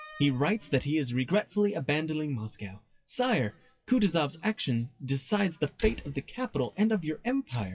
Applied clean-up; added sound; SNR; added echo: classical method WPE with log-MMSE.